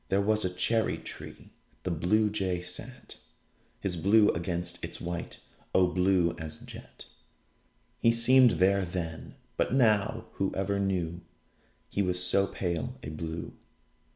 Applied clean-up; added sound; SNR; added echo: none; none; none; none.